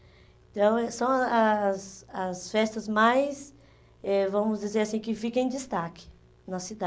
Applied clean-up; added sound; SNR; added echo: none; none; none; none.